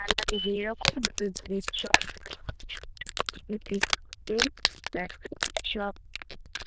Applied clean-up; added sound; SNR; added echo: neural diffusion model UNIVERSE++.